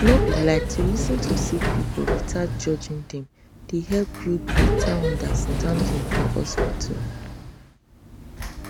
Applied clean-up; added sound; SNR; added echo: none; Sliding door; -2 dB; none.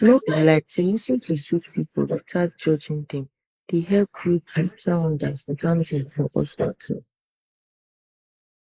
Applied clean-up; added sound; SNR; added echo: neural mask model Resemble Enhance denoiser.